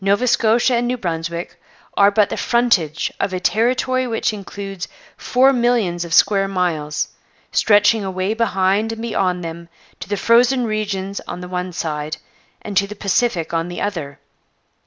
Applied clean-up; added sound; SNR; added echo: none; none; none; none.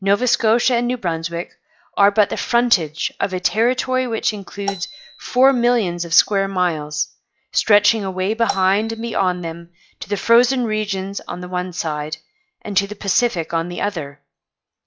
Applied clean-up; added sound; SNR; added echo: classical method log-MMSE.